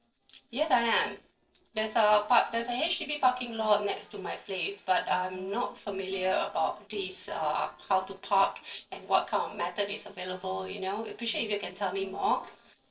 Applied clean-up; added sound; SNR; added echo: neural separator model SepFormer DNS4.